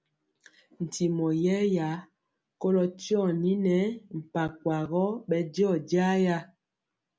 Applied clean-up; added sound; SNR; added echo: none; none; none; none.